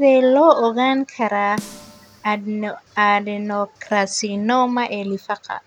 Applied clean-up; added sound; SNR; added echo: none; Snare drum; 19 dB; none.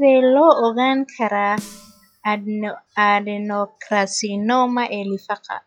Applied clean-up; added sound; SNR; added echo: classical method log-MMSE.